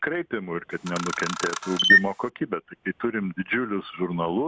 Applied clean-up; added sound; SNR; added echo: none; Camera; -5 dB; none.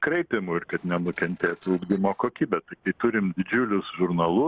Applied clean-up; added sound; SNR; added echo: neural separator model SepFormer DNS4.